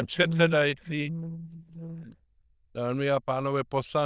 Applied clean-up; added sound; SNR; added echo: neural diffusion model UNIVERSE++.